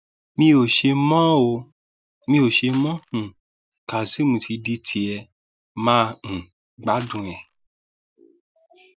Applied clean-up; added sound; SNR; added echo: none; Coin (dropping); 18 dB; none.